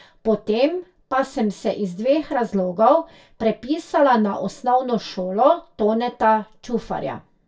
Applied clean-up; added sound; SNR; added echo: none; none; none; reverberation time 0.2 s.